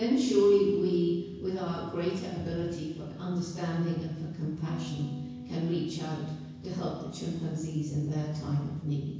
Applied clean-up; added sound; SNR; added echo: none; Bass guitar; 18 dB; reverberation time 1.1 s.